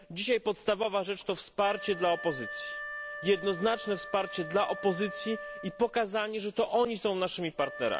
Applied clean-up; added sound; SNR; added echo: none; Wind instrument, woodwind instrument; 13 dB; none.